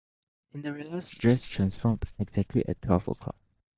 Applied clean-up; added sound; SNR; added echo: neural mask model DeepFilterNet 3.